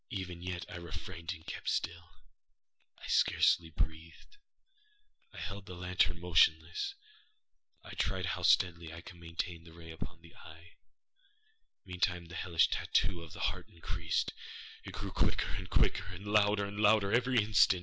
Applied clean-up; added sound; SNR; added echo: none; none; none; none.